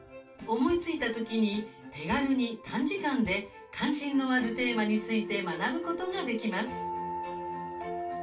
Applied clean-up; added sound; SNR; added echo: none; none; none; reverberation time 0.2 s.